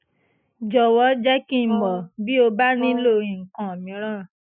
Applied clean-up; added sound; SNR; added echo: classical method Wiener filter.